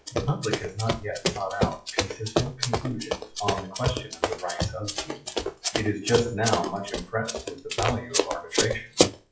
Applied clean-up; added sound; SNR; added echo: classical method WPE with log-MMSE.